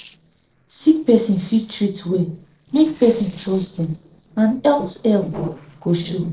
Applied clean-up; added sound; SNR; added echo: neural separator model SepFormer DNS4.